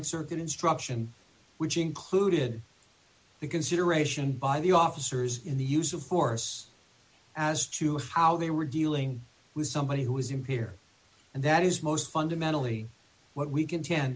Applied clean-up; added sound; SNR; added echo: none; none; none; none.